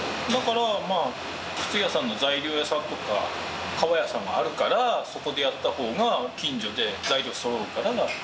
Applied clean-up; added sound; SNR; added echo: none; none; none; none.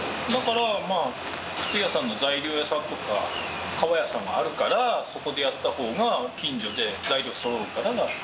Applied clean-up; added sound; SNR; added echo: none; Fireworks; 16 dB; none.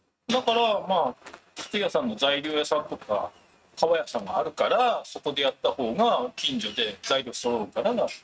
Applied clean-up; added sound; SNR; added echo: neural mask model RNNoise.